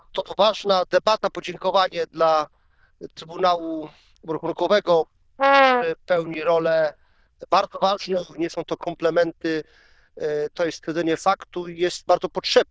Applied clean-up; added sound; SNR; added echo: neural diffusion model UNIVERSE++.